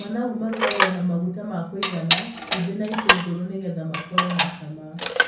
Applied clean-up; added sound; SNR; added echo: none; Dishes, pots, and pans; -2 dB; reverberation time 0.5 s.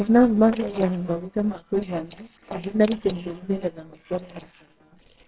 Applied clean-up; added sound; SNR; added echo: neural separator model SepFormer WHAMR!.